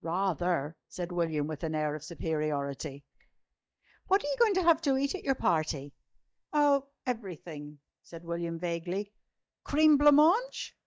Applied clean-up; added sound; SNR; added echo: neural mask model DeepFilterNet 3.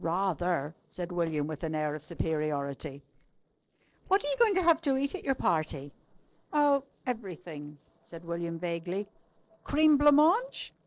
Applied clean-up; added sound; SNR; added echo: neural separator model SepFormer DNS4.